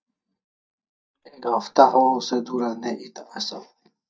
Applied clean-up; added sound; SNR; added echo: neural mask model DeepFilterNet 3.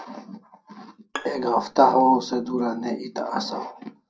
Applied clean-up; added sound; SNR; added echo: none; Bowed string instrument; 17 dB; reverberation time 0.2 s.